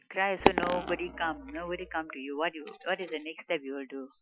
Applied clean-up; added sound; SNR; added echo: classical method Wiener filter.